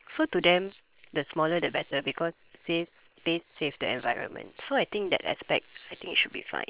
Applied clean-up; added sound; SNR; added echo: neural separator model SepFormer WHAM!.